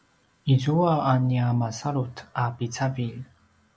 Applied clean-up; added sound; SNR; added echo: none; none; none; none.